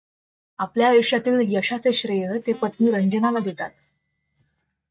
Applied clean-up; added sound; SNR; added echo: neural mask model DeepFilterNet 3.